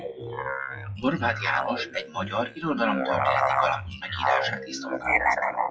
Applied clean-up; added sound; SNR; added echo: classical method WPE with log-MMSE.